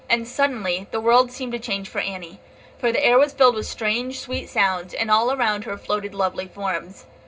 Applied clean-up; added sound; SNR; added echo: none; none; none; reverberation time 0.2 s.